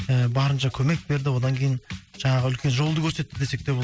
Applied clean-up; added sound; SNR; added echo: none; none; none; none.